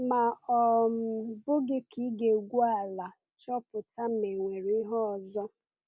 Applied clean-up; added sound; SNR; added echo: none; none; none; none.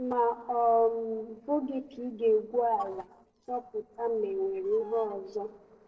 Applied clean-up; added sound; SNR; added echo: neural separator model SepFormer DNS4.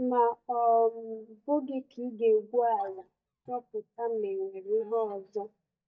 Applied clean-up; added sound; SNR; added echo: neural mask model DeepFilterNet 3.